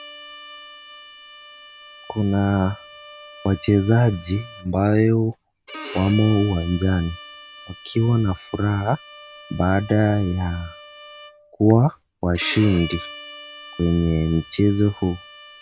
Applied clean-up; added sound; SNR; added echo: none; Bowed string instrument; 18 dB; none.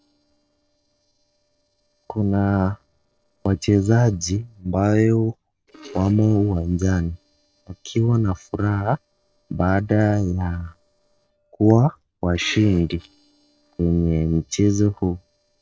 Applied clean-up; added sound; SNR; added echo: neural separator model SepFormer DNS4.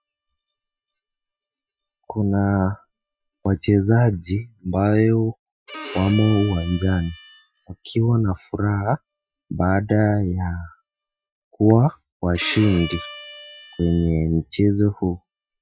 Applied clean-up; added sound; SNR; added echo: classical method Wiener filter.